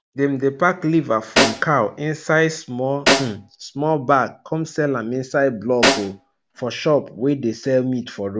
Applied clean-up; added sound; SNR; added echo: none; Snare drum; 2 dB; none.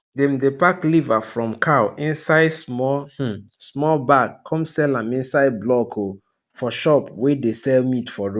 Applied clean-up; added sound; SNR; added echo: none; none; none; none.